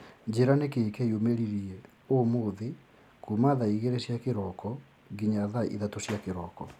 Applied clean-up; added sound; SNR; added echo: none; none; none; none.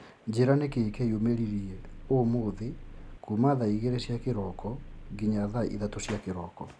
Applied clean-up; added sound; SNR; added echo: none; Engine; 13 dB; none.